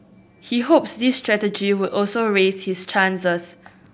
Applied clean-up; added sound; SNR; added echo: none; none; none; none.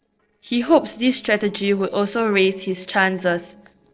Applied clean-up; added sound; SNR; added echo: neural separator model SepFormer DNS4.